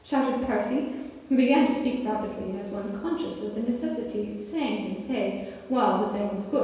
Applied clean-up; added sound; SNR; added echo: none; none; none; reverberation time 1.2 s.